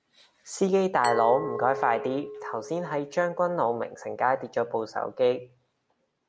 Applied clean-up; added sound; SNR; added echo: none; Glass; 12 dB; none.